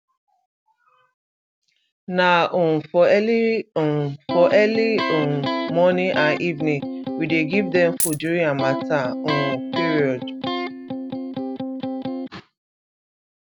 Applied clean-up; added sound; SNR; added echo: none; Coin (dropping) + Electric guitar; 4 dB; none.